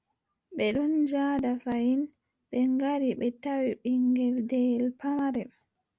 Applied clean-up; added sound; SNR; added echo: none; none; none; none.